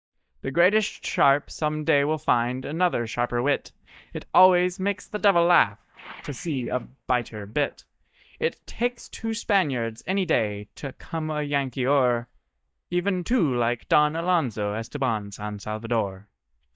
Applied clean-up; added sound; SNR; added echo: neural mask model DeepFilterNet 3.